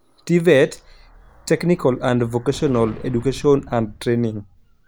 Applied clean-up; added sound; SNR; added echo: none; Explosion; 20 dB; none.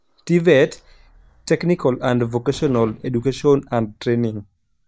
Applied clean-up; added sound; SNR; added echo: neural mask model DeepFilterNet 3.